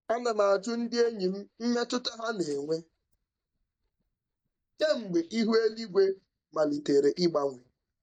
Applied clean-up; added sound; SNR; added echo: neural mask model DeepFilterNet 3.